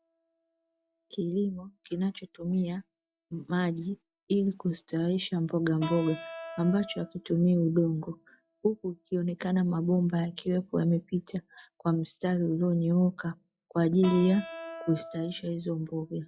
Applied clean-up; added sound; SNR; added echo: classical method log-MMSE.